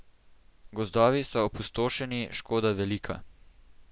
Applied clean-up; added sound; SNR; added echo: none; none; none; none.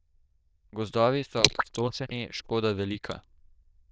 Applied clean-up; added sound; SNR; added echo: neural diffusion model UNIVERSE++.